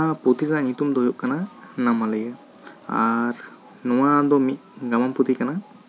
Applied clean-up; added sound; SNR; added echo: none; none; none; none.